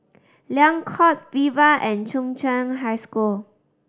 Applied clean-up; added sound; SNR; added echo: none; none; none; none.